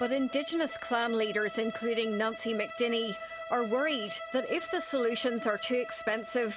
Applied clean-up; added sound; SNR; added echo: none; Bowed string instrument; 10 dB; none.